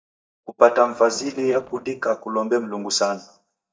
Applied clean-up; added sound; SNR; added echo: neural mask model DeepFilterNet 3.